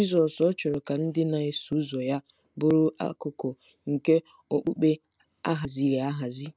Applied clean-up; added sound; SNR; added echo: none; none; none; none.